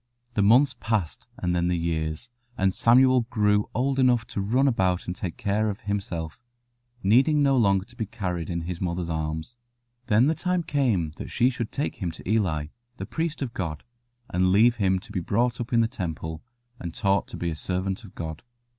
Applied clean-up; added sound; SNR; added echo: none; none; none; none.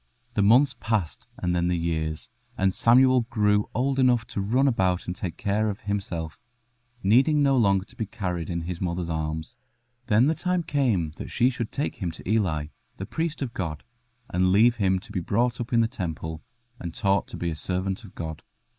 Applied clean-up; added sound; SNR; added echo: neural mask model Resemble Enhance denoiser.